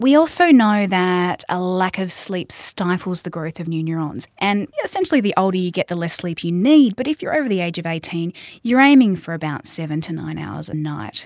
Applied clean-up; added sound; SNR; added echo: neural mask model Resemble Enhance denoiser.